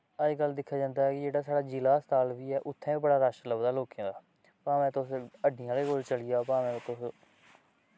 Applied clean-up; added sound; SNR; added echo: none; none; none; none.